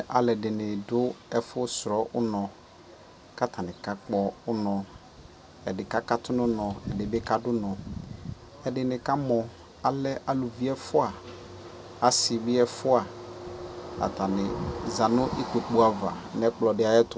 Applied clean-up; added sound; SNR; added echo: none; none; none; none.